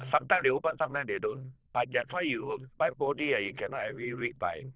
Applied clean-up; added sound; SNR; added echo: neural diffusion model UNIVERSE++.